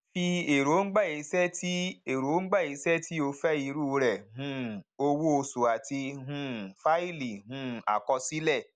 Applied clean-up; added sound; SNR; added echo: none; none; none; none.